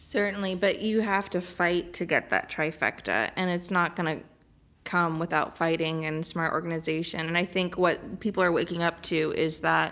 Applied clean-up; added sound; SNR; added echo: none; none; none; none.